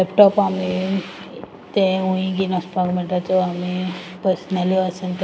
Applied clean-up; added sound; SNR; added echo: none; none; none; none.